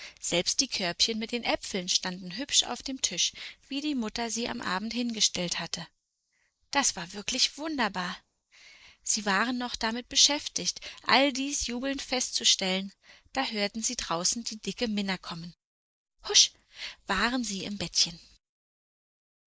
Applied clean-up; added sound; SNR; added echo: neural mask model Resemble Enhance denoiser.